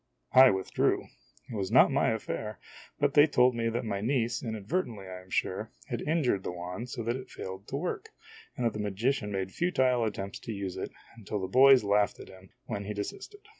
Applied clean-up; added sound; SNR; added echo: none; none; none; none.